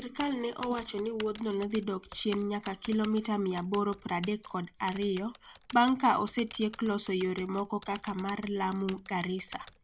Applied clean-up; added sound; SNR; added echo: none; Typing; 19 dB; none.